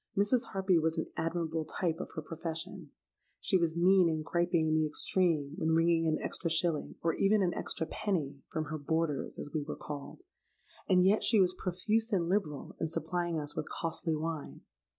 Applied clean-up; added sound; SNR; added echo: none; none; none; none.